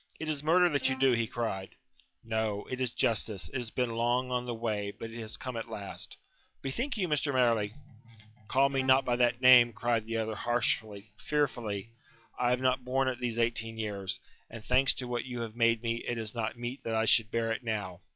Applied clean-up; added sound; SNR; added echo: classical method log-MMSE.